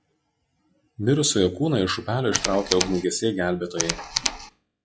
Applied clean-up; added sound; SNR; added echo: classical method log-MMSE.